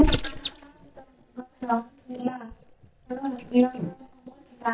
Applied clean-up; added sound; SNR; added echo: neural mask model DeepFilterNet 3.